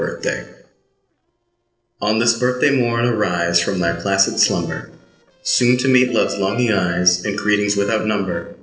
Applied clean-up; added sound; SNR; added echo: neural separator model SepFormer DNS4.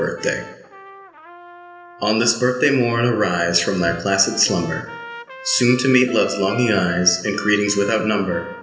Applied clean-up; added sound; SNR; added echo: none; Trumpet; 17 dB; reverberation time 0.8 s.